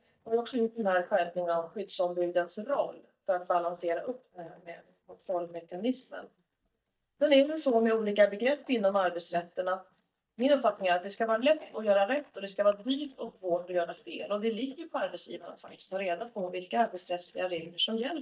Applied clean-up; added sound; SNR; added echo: neural mask model DeepFilterNet 3.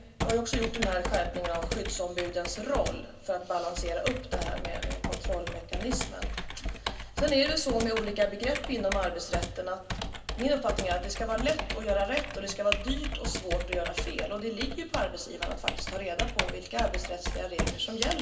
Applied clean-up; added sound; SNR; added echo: none; Computer keyboard; 2 dB; reverberation time 0.3 s.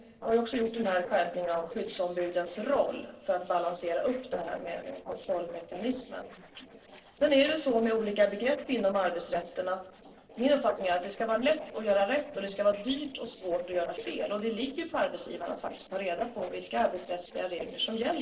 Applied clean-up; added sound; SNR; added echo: neural separator model SepFormer DNS4.